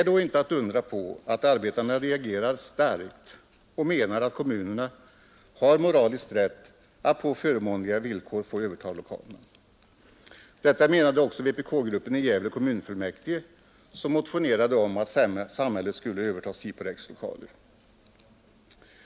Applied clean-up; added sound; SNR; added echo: none; none; none; none.